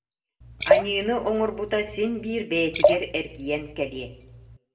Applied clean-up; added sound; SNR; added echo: none; Liquid; -1 dB; reverberation time 0.6 s.